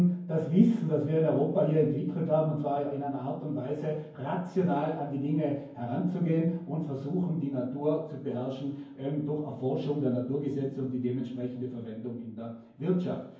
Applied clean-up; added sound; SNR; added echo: none; none; none; reverberation time 0.9 s.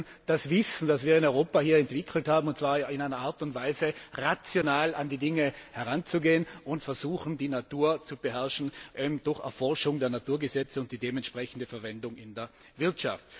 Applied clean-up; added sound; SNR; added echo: none; none; none; none.